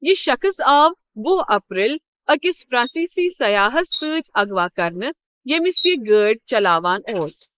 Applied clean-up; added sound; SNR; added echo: neural mask model Resemble Enhance denoiser.